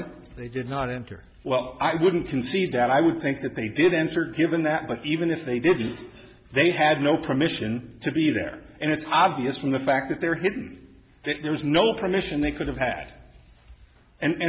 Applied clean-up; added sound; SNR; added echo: none; none; none; none.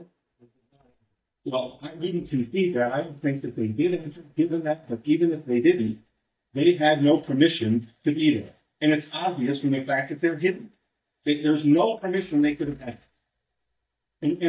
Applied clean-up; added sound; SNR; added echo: neural mask model DeepFilterNet 3.